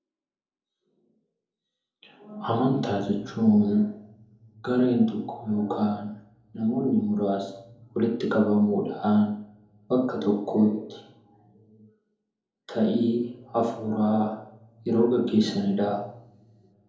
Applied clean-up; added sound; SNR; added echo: none; none; none; reverberation time 2.6 s.